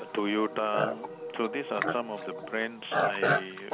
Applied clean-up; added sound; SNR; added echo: none; Livestock, farm animals, working animals; 0 dB; none.